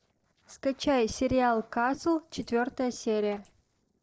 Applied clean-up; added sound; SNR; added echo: neural separator model SepFormer DNS4.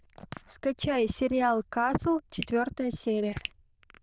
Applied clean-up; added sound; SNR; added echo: neural diffusion model UNIVERSE++.